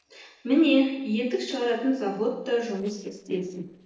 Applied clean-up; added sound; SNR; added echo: neural separator model SepFormer DNS4.